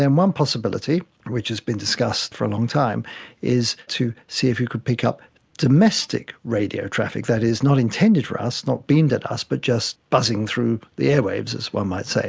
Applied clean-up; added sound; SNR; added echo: none; none; none; none.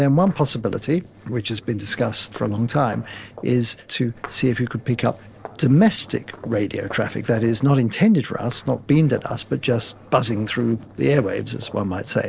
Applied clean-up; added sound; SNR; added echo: neural separator model SepFormer DNS4.